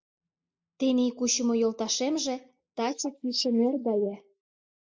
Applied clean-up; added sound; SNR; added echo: neural mask model Resemble Enhance denoiser.